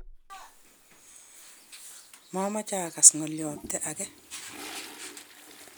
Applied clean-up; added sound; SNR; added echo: none; Toilet flush; 19 dB; none.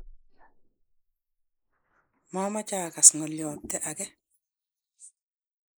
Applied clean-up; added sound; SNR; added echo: neural mask model Resemble Enhance denoiser.